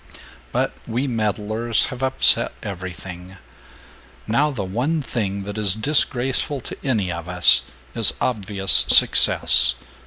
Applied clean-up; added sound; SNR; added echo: none; none; none; none.